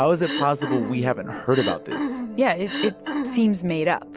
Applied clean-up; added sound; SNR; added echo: none; Cough; 6 dB; none.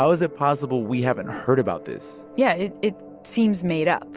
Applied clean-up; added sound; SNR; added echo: none; none; none; none.